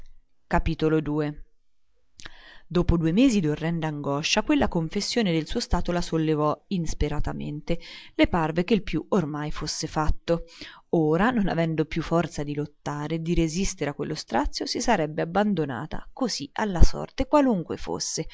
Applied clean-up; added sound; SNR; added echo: none; none; none; none.